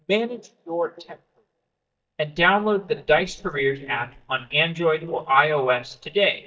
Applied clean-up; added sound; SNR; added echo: neural mask model DeepFilterNet 3.